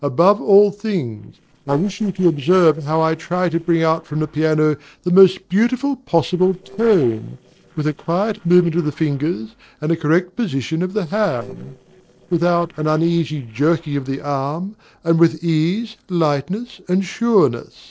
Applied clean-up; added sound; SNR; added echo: neural separator model SepFormer DNS4.